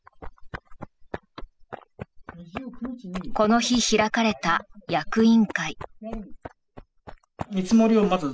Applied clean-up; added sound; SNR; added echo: classical method spectral subtraction.